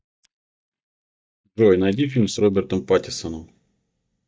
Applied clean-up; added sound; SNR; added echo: neural mask model DeepFilterNet 3.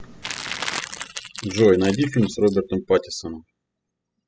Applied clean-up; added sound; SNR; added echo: classical method spectral subtraction.